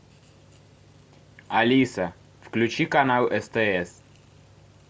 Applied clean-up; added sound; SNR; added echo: none; none; none; none.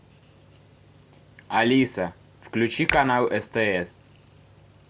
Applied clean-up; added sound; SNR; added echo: none; Finger snapping; 8 dB; none.